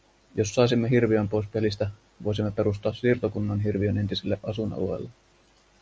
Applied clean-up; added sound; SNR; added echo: none; none; none; none.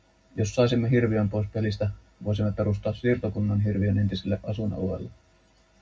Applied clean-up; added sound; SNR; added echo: none; none; none; reverberation time 0.4 s.